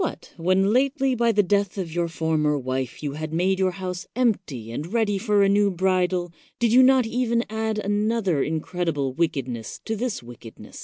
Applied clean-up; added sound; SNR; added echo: none; none; none; none.